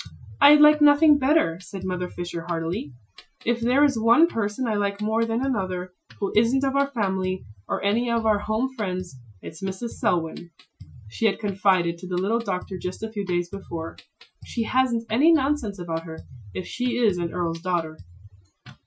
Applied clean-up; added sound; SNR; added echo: classical method Wiener filter.